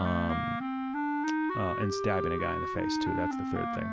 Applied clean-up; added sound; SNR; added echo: none; Wind instrument, woodwind instrument; -3 dB; none.